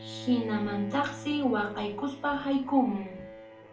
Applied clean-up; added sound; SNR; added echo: none; Bowed string instrument; 14 dB; reverberation time 0.4 s.